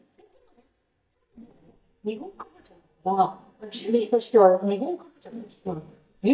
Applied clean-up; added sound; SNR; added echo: neural mask model DeepFilterNet 3.